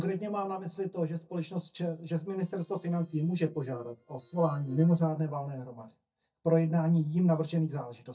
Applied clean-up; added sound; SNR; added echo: neural mask model DeepFilterNet 3.